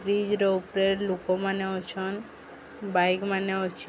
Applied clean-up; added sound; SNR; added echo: none; none; none; none.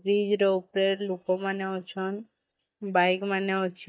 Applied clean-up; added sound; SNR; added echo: neural mask model DeepFilterNet 3.